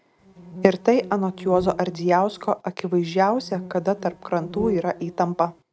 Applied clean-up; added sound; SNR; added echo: none; Insect; 14 dB; none.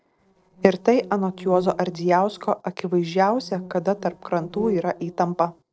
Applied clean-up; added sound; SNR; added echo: neural separator model SepFormer DNS4.